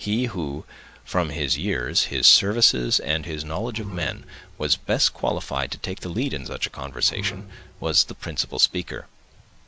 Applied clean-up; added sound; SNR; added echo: none; Bowed string instrument; 13 dB; none.